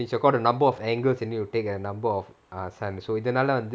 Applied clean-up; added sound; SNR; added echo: none; none; none; none.